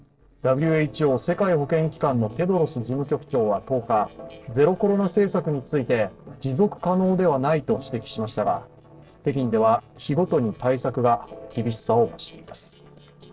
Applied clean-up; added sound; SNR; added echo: neural separator model SepFormer DNS4.